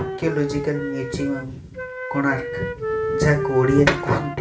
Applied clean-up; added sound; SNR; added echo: none; Wind instrument, woodwind instrument; 5 dB; reverberation time 0.4 s.